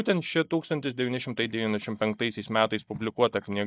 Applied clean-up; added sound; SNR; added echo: neural mask model DeepFilterNet 3.